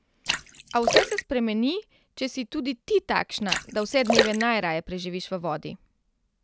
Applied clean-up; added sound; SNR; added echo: none; Splash, splatter; 1 dB; none.